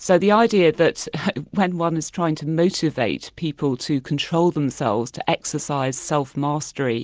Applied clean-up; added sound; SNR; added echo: none; none; none; none.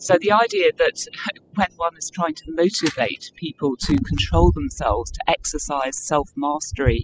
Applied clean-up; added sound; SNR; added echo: classical method spectral subtraction.